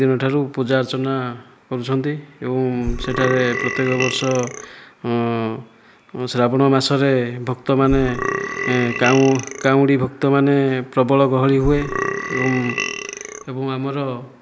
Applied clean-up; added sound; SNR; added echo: none; Burping, eructation; 6 dB; none.